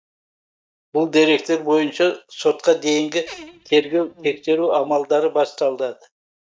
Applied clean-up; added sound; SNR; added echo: neural mask model DeepFilterNet 3.